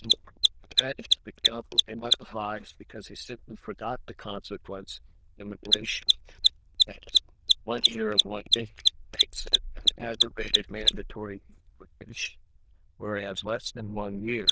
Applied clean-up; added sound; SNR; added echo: neural diffusion model UNIVERSE++.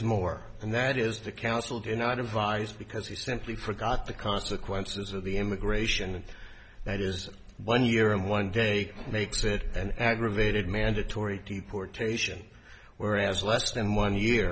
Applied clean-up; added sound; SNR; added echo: none; none; none; none.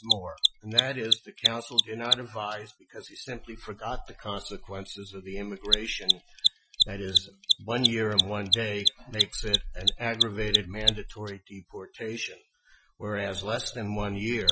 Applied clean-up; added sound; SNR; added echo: classical method Wiener filter.